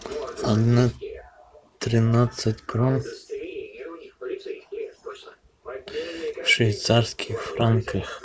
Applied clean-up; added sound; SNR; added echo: none; none; none; none.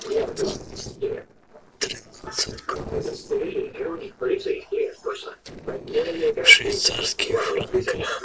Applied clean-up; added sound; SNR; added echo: neural separator model SepFormer DNS4.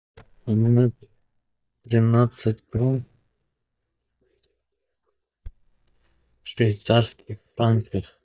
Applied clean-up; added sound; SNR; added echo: neural mask model DeepFilterNet 3.